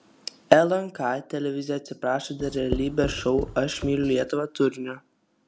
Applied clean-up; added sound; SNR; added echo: none; Writing; 10 dB; none.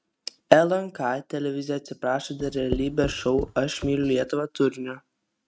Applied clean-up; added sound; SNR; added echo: neural mask model RNNoise.